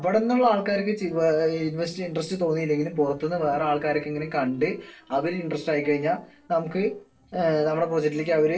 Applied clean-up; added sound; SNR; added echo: neural separator model SepFormer DNS4.